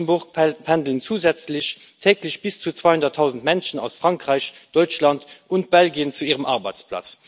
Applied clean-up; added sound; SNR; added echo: none; none; none; none.